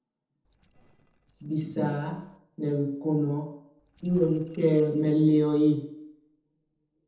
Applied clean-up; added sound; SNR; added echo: neural separator model SepFormer DNS4.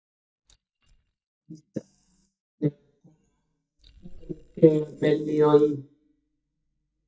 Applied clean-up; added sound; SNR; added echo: neural mask model DeepFilterNet 3.